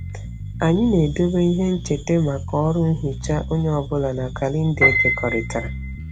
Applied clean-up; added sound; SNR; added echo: none; Piano + Bass guitar; 5 dB; none.